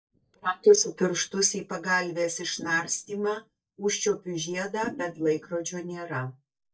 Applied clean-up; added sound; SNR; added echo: neural mask model DeepFilterNet 3.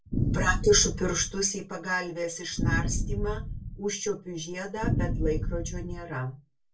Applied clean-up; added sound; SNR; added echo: none; Boom; 0 dB; reverberation time 0.2 s.